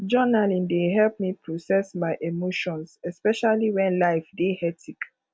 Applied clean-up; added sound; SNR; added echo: none; none; none; none.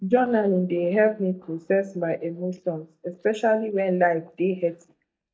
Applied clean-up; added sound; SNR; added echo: neural mask model DeepFilterNet 3.